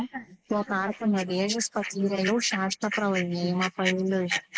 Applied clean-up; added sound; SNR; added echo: neural mask model Resemble Enhance denoiser.